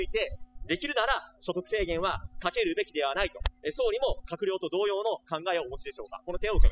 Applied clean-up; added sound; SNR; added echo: classical method spectral subtraction.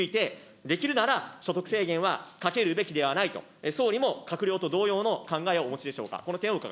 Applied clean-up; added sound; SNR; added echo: none; none; none; none.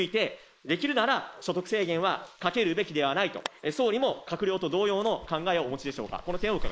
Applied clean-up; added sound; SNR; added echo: neural mask model Resemble Enhance denoiser.